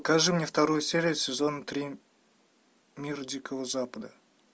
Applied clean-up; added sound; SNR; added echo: none; none; none; none.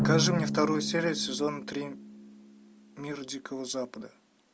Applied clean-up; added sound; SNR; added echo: none; Drum; 3 dB; none.